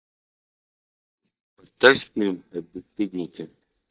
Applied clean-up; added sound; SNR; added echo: neural mask model DeepFilterNet 3.